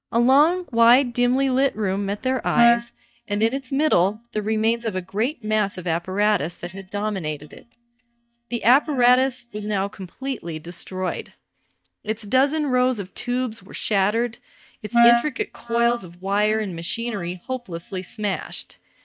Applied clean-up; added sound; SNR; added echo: neural mask model DeepFilterNet 3.